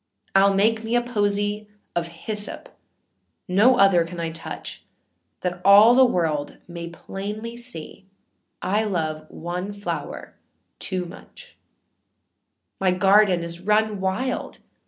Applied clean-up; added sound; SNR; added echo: none; none; none; none.